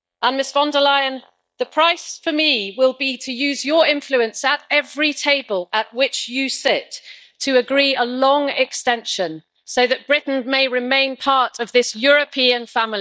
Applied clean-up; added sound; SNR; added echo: neural mask model DeepFilterNet 3.